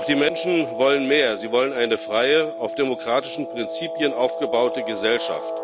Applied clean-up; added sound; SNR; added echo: none; Guitar; 8 dB; none.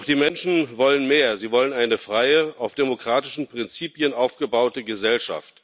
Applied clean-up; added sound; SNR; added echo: none; none; none; none.